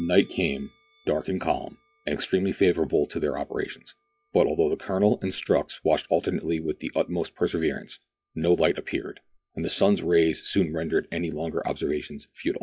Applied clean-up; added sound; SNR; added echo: classical method log-MMSE.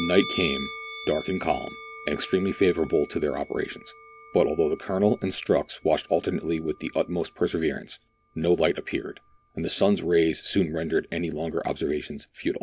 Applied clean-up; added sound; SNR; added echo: none; Musical instrument; 16 dB; none.